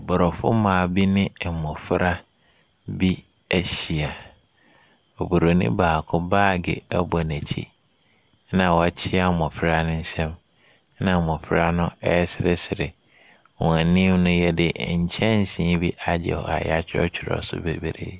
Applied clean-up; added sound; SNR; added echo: none; none; none; none.